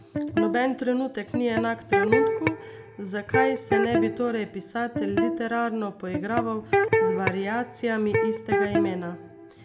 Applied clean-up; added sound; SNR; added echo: none; Electric guitar; -1 dB; none.